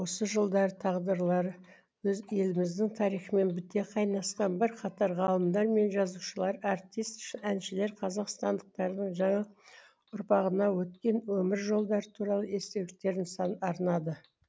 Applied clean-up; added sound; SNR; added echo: none; none; none; none.